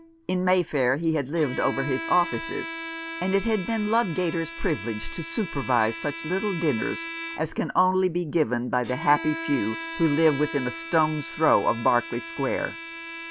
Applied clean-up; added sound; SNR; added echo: none; Bowed string instrument; 11 dB; none.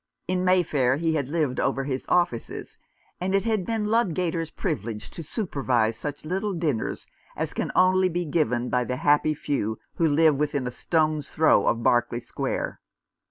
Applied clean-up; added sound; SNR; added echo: none; none; none; none.